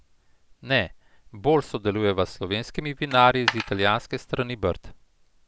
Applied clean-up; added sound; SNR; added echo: none; Coin (dropping); 7 dB; none.